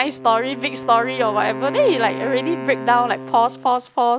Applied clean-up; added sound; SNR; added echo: none; Wind instrument, woodwind instrument; 11 dB; none.